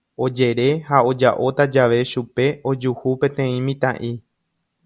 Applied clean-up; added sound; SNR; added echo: none; none; none; none.